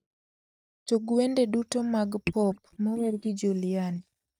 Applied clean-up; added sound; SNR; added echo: neural mask model DeepFilterNet 3.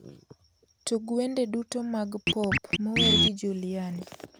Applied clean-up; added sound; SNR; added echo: none; Scratching (performance technique); -2 dB; none.